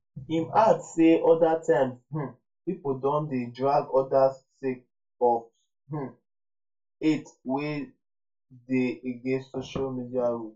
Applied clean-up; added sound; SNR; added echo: none; none; none; reverberation time 0.2 s.